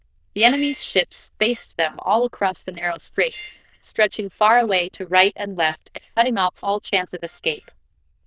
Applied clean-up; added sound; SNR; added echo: neural diffusion model UNIVERSE++.